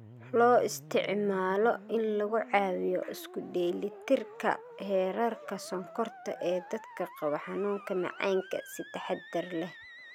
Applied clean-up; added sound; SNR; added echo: none; Musical instrument; 17 dB; none.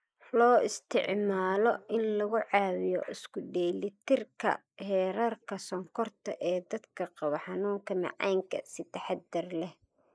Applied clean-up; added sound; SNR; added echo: neural mask model Resemble Enhance denoiser.